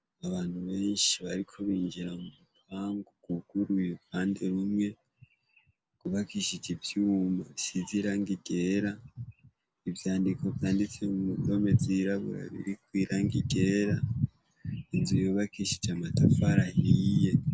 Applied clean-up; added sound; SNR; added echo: none; none; none; none.